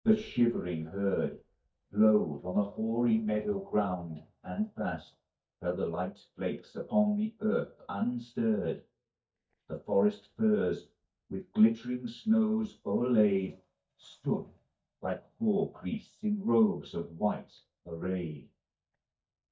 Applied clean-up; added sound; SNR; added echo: neural mask model DeepFilterNet 3.